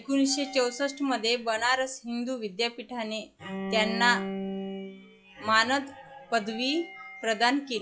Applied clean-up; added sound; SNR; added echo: classical method log-MMSE.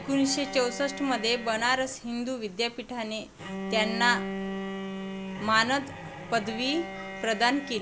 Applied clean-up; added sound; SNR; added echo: none; Bowed string instrument; 9 dB; none.